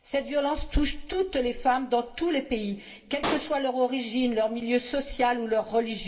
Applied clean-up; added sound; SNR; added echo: none; Explosion; 10 dB; reverberation time 0.7 s.